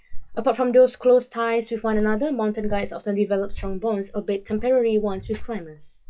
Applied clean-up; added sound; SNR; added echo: classical method log-MMSE.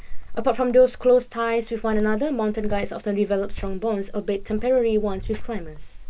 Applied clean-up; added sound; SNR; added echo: none; Cricket; 6 dB; none.